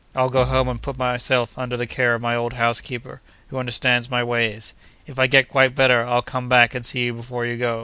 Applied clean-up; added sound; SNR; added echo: none; Bass drum; 13 dB; none.